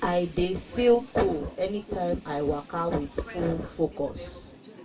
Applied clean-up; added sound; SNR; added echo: none; Subway, metro, underground; 16 dB; reverberation time 0.2 s.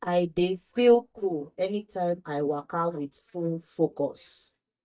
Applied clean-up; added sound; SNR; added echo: neural mask model DeepFilterNet 3.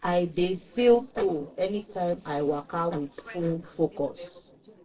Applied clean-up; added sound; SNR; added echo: neural separator model SepFormer DNS4.